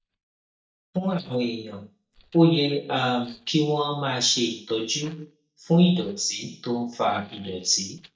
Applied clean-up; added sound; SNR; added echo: neural mask model DeepFilterNet 3.